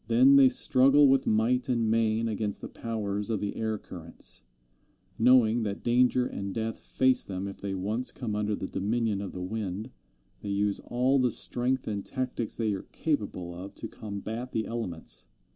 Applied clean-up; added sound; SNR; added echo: none; none; none; none.